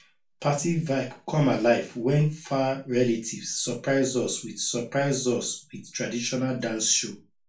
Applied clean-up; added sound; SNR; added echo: none; none; none; reverberation time 0.3 s.